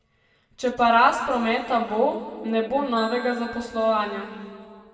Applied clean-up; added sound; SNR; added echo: none; Ringtone / Bell; 18 dB; reverberation time 2.2 s.